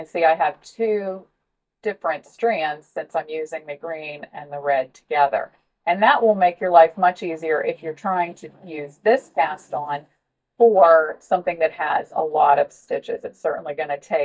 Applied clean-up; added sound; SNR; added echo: neural mask model DeepFilterNet 3.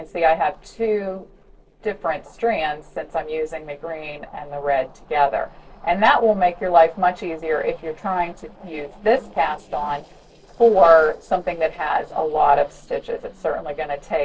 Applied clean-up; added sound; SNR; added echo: neural separator model SepFormer DNS4.